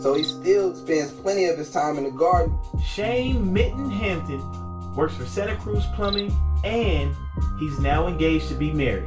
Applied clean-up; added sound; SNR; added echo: none; Cricket; 20 dB; reverberation time 0.3 s.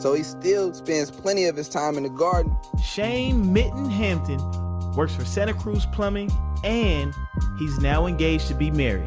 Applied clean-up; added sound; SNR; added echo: none; none; none; none.